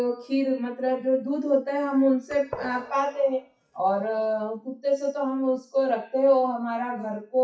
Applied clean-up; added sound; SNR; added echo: classical method WPE with log-MMSE.